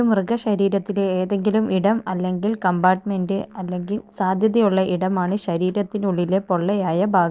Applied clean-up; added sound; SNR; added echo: neural separator model SepFormer DNS4.